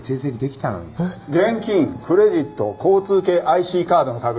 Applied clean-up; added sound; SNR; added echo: none; none; none; none.